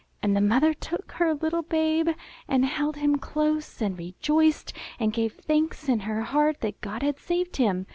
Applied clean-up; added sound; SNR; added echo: none; none; none; none.